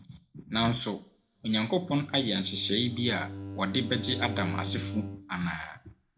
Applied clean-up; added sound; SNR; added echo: none; Bowed string instrument; 11 dB; reverberation time 0.2 s.